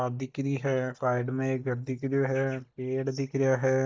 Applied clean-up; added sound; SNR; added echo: neural mask model DeepFilterNet 3.